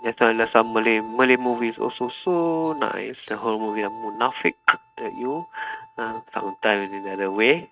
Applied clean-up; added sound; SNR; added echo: neural mask model RNNoise.